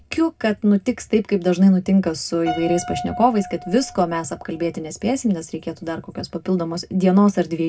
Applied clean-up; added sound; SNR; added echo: none; Piano; 17 dB; reverberation time 0.2 s.